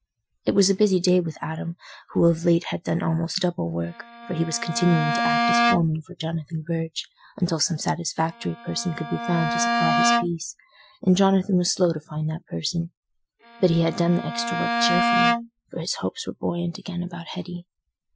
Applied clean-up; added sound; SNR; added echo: classical method Wiener filter.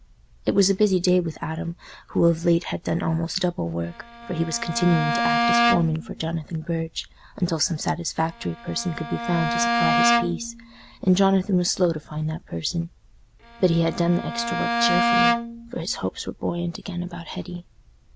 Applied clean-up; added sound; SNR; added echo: none; Bowed string instrument; 1 dB; none.